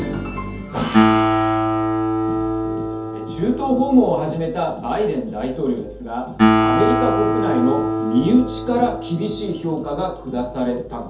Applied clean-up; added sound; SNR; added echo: none; Acoustic guitar; 0 dB; reverberation time 0.5 s.